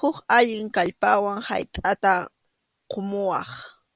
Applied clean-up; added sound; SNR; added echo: none; none; none; none.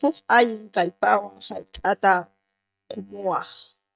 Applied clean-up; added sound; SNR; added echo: neural mask model DeepFilterNet 3.